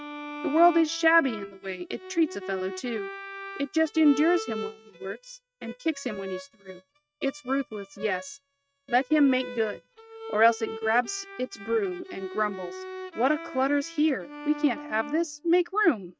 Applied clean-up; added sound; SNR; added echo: neural mask model RNNoise.